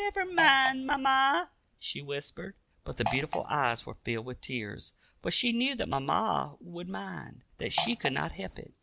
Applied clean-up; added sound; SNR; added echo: none; Fart; 7 dB; none.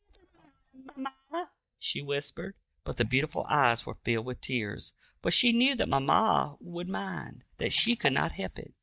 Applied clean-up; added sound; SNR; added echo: neural mask model DeepFilterNet 3.